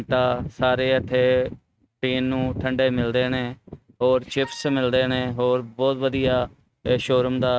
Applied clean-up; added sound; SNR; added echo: neural mask model RNNoise.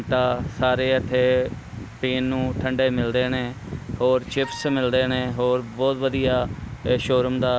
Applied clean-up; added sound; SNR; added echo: none; Wind instrument, woodwind instrument; 16 dB; none.